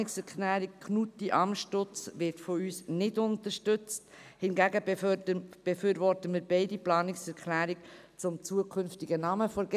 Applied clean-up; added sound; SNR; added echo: none; none; none; none.